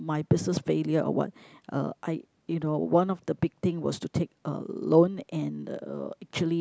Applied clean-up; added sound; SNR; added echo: none; none; none; none.